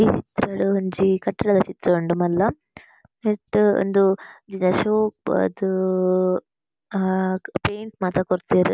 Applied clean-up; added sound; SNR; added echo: none; none; none; none.